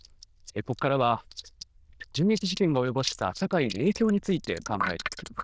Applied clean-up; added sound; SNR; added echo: neural diffusion model UNIVERSE++.